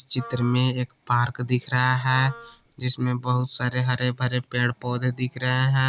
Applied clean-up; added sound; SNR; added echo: none; Wind instrument, woodwind instrument; 20 dB; none.